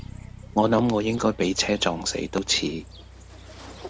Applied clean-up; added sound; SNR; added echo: none; Cricket + Bass guitar; 16 dB; none.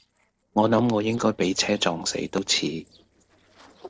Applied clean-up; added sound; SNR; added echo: neural separator model SepFormer DNS4.